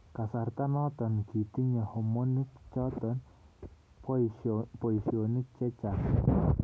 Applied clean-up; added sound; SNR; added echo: none; none; none; none.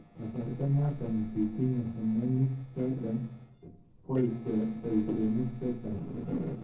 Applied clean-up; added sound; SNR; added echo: neural separator model SepFormer DNS4.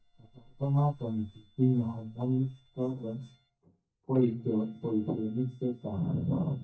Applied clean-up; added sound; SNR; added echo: neural mask model DeepFilterNet 3.